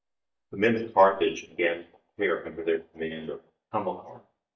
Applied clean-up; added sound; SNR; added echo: neural mask model DeepFilterNet 3.